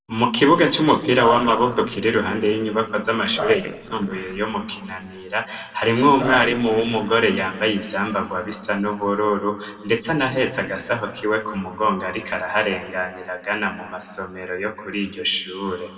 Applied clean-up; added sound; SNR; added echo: neural separator model SepFormer DNS4.